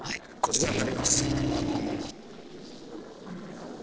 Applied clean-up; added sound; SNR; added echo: neural separator model SepFormer DNS4.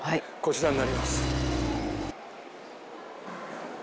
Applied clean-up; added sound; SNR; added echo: none; Engine; -3 dB; none.